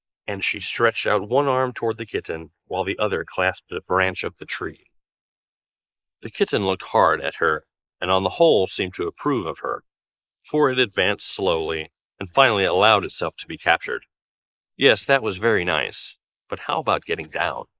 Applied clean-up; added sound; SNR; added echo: neural mask model Resemble Enhance denoiser.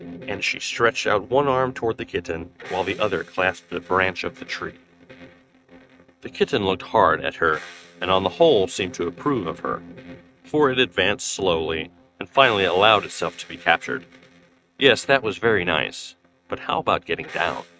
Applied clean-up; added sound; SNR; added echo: neural mask model RNNoise.